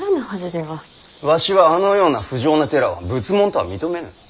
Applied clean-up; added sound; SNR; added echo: neural mask model Resemble Enhance denoiser.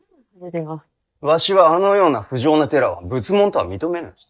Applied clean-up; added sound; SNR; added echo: neural mask model DeepFilterNet 3.